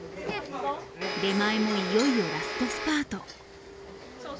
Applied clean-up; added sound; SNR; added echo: none; Domestic sounds, home sounds; 3 dB; none.